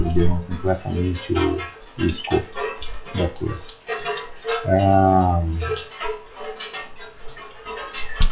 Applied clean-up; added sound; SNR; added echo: classical method WPE with log-MMSE.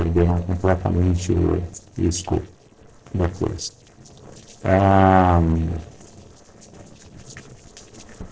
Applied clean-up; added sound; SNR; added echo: neural separator model SepFormer DNS4.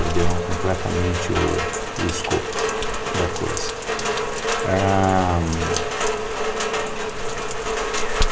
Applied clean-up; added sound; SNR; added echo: none; Rain; -2 dB; reverberation time 0.7 s.